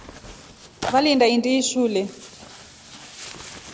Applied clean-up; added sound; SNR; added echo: none; Tearing; 14 dB; none.